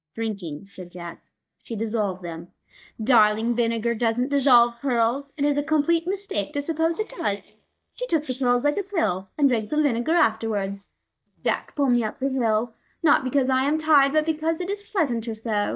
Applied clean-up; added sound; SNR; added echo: neural mask model DeepFilterNet 3.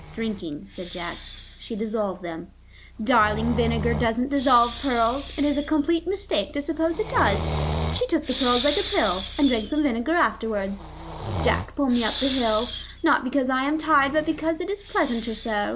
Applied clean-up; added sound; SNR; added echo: none; Breathing; 9 dB; none.